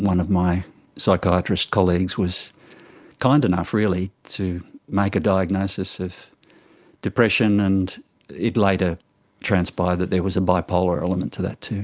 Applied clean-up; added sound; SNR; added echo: none; none; none; none.